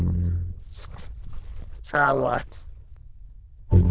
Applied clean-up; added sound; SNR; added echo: neural diffusion model UNIVERSE++.